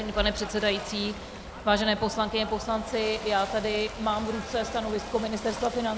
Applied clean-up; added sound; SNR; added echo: none; Ocean / Boat, Water vehicle; 11 dB; none.